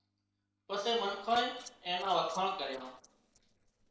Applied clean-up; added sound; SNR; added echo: neural separator model SepFormer DNS4.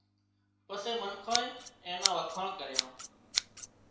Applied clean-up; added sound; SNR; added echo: none; Scissors; -1 dB; reverberation time 0.6 s.